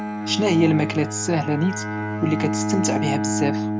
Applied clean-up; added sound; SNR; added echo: none; Bowed string instrument; 2 dB; none.